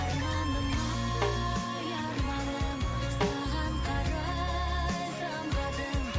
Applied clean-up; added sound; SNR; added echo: none; Snare drum; 9 dB; none.